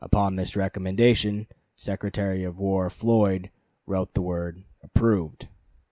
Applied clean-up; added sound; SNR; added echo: none; none; none; none.